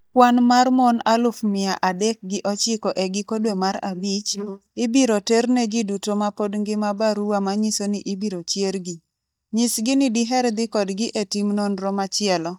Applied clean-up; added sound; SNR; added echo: neural mask model DeepFilterNet 3.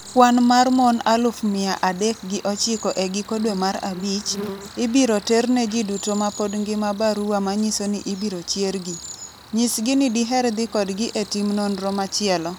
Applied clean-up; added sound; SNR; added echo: none; Cricket; 17 dB; none.